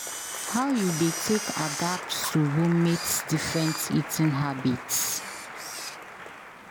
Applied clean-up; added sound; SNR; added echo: none; Applause + Camera; 8 dB; none.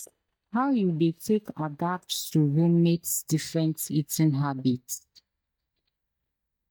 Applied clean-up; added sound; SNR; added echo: neural mask model DeepFilterNet 3.